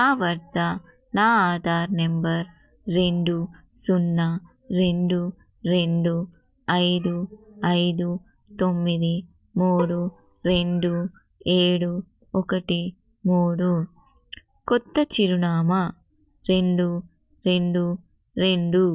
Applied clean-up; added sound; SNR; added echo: none; Bowed string instrument; 14 dB; none.